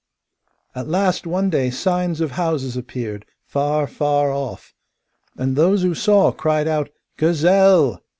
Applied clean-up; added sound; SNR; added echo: none; none; none; none.